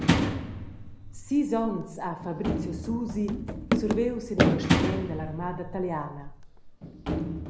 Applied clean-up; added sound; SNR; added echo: none; Run; -2 dB; none.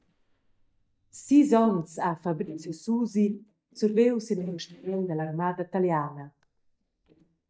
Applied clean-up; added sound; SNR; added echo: neural mask model DeepFilterNet 3.